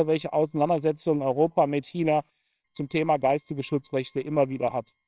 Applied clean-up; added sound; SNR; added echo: neural separator model SepFormer WHAMR!.